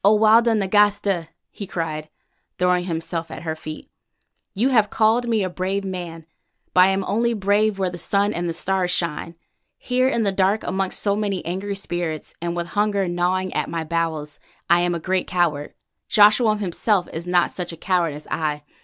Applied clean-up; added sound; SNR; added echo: none; none; none; none.